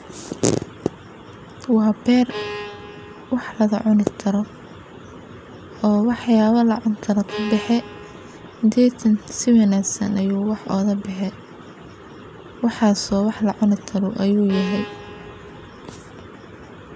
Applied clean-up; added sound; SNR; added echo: none; Bowed string instrument; 14 dB; none.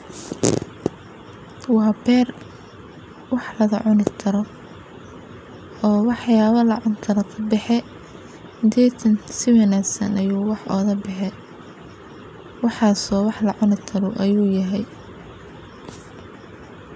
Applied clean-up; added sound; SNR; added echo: none; none; none; none.